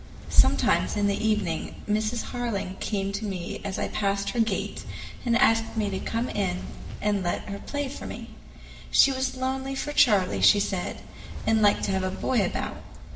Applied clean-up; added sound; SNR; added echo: none; Fire; 14 dB; reverberation time 0.8 s.